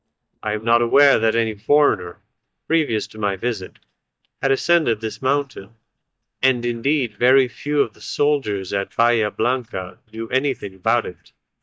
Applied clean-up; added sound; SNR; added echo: neural mask model DeepFilterNet 3.